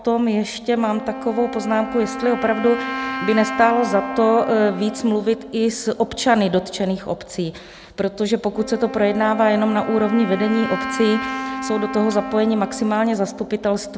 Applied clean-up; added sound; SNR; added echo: none; Wind instrument, woodwind instrument; 10 dB; none.